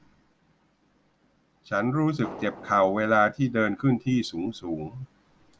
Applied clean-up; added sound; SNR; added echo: none; Fireworks; 16 dB; none.